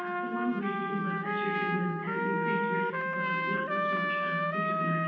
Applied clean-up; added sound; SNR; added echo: none; Trumpet; -3 dB; reverberation time 1.2 s.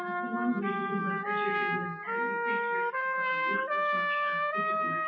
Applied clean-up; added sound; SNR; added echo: classical method WPE with log-MMSE.